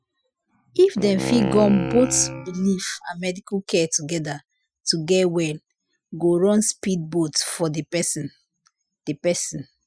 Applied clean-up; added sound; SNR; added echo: classical method Wiener filter.